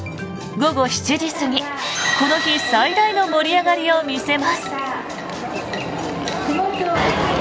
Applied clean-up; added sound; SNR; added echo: none; none; none; none.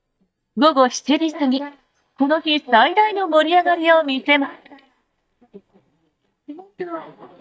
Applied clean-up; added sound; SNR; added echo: neural mask model DeepFilterNet 3.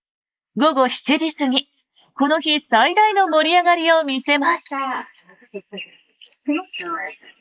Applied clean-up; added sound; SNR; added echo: neural mask model Resemble Enhance denoiser.